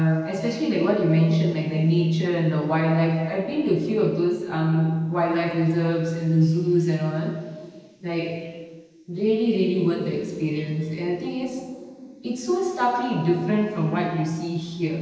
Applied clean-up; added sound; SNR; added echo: neural mask model Resemble Enhance denoiser.